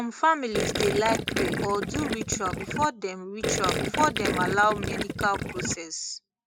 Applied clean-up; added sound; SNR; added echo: none; Gurgling; 1 dB; none.